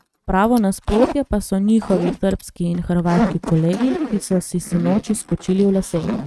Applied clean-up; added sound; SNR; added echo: neural mask model RNNoise.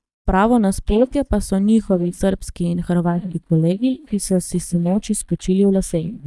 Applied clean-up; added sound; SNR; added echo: neural mask model DeepFilterNet 3.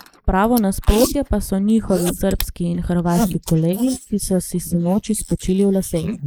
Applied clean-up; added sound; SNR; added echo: neural mask model Resemble Enhance denoiser.